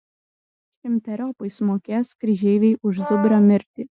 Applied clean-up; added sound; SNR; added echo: classical method Wiener filter.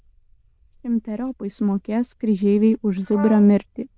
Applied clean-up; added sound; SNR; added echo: neural diffusion model UNIVERSE++.